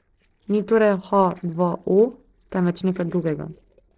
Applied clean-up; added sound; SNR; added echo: neural separator model SepFormer DNS4.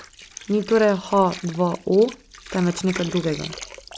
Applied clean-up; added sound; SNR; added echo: none; Water; 16 dB; none.